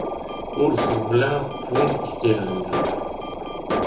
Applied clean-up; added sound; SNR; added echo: none; Alarm; 1 dB; reverberation time 0.5 s.